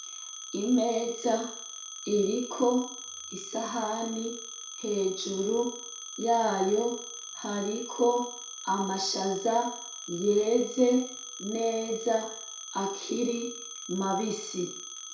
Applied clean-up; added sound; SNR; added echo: none; Telephone; 12 dB; reverberation time 0.6 s.